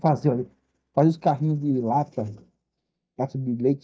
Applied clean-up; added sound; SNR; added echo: neural mask model DeepFilterNet 3.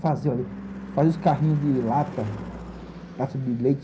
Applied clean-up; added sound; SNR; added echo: none; Car passing by / Engine / Truck; 12 dB; reverberation time 0.4 s.